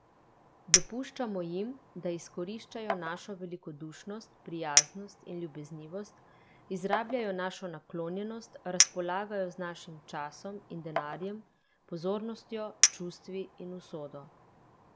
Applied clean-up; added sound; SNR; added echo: none; Chink, clink; -3 dB; none.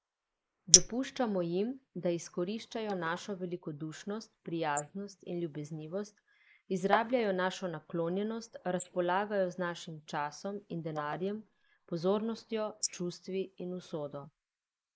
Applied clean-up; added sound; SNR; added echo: neural mask model Resemble Enhance denoiser.